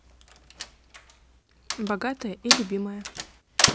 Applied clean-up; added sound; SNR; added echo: none; Slam; -4 dB; none.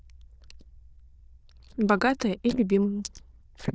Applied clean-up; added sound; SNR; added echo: neural diffusion model UNIVERSE++.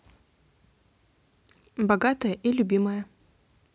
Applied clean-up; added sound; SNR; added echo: none; none; none; none.